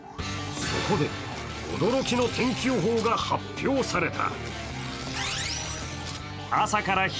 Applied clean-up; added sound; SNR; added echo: none; Tearing + Alarm; 13 dB; none.